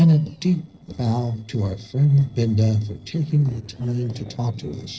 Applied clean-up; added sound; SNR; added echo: neural separator model SepFormer DNS4.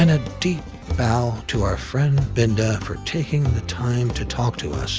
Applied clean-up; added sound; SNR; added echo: none; none; none; none.